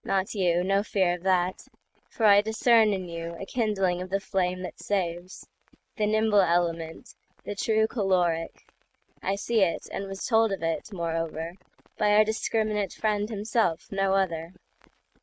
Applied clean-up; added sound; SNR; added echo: neural mask model RNNoise.